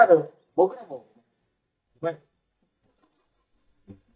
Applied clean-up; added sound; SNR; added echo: neural mask model DeepFilterNet 3.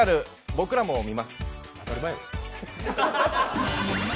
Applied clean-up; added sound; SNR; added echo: none; none; none; none.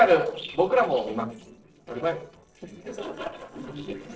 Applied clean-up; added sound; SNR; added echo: neural separator model SepFormer DNS4.